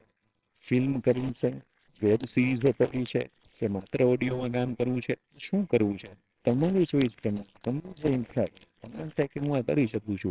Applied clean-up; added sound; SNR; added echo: neural separator model SepFormer WHAMR!.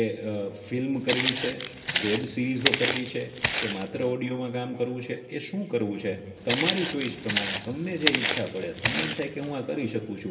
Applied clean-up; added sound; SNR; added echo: none; Walk, footsteps; 0 dB; reverberation time 2.2 s.